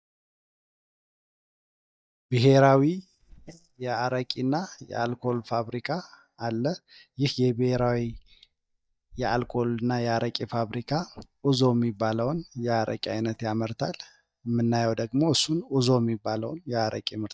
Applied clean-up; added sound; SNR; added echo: neural mask model DeepFilterNet 3.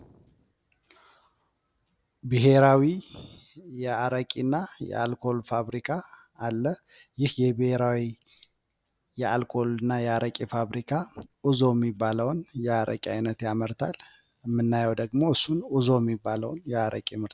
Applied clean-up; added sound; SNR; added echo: none; none; none; none.